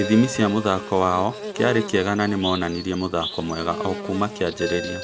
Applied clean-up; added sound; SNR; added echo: none; Buzz / Bird + Ringtone; 10 dB; none.